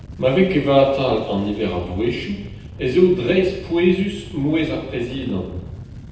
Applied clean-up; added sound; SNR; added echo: none; Engine starting; 16 dB; reverberation time 0.9 s.